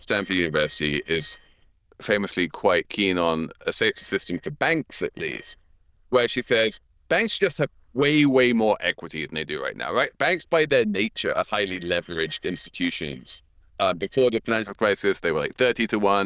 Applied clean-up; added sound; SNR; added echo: neural diffusion model UNIVERSE++.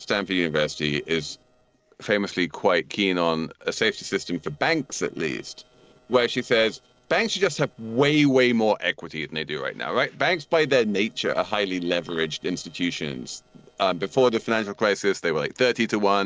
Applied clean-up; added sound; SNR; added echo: neural separator model SepFormer DNS4.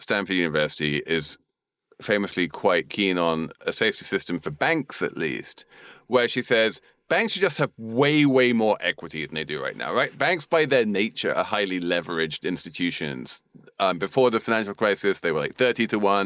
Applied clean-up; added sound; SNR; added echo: neural mask model Resemble Enhance denoiser.